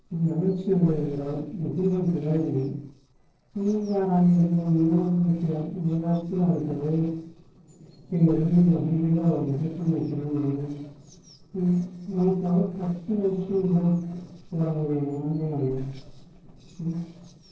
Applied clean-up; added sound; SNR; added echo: neural separator model SepFormer DNS4.